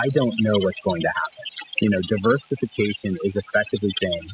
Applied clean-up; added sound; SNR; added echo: classical method spectral subtraction.